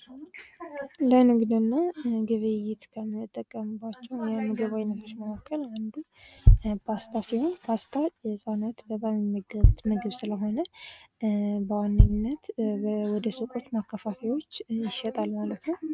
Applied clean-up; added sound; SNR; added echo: neural mask model RNNoise.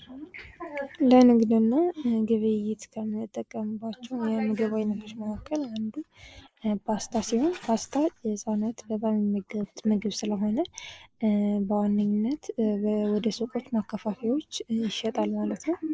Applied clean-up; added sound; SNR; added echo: neural mask model Resemble Enhance denoiser.